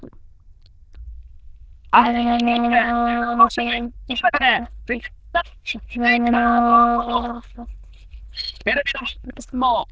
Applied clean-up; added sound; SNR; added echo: neural diffusion model UNIVERSE++.